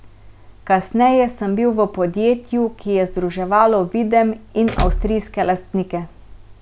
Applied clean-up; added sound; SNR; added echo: none; Door / Car; 6 dB; none.